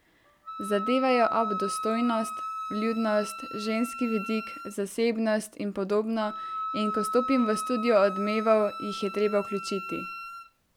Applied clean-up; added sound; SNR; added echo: none; Wind instrument, woodwind instrument; 8 dB; none.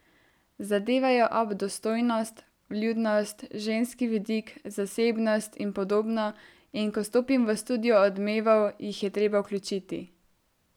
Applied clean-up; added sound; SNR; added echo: none; none; none; none.